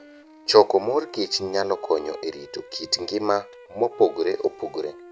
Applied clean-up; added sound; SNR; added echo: none; Wind instrument, woodwind instrument; 19 dB; none.